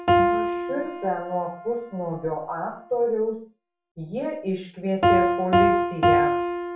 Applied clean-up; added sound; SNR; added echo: none; Piano; -4 dB; reverberation time 0.4 s.